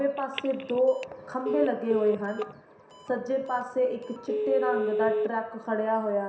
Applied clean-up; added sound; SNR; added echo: none; Telephone; 5 dB; reverberation time 0.7 s.